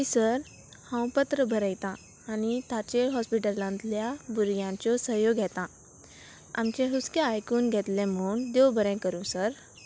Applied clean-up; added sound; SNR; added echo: none; none; none; none.